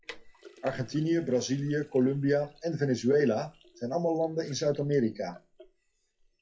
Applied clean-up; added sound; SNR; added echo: classical method WPE with log-MMSE.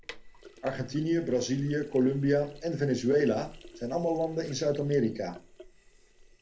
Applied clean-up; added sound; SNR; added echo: none; Sink (filling or washing); 20 dB; reverberation time 0.3 s.